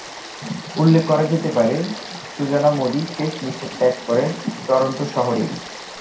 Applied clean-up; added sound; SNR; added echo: none; Stream / Frog; 14 dB; reverberation time 0.5 s.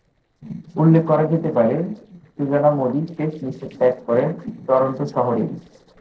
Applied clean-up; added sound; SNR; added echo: neural separator model SepFormer DNS4.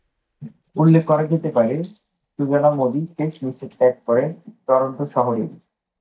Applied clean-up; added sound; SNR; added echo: neural mask model DeepFilterNet 3.